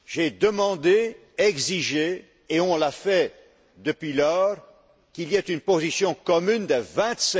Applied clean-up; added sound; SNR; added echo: none; none; none; none.